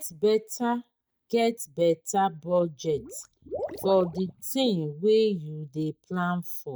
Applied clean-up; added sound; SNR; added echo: neural mask model DeepFilterNet 3.